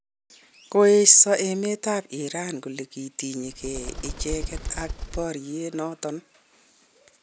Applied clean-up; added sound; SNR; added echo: none; Bird; 8 dB; none.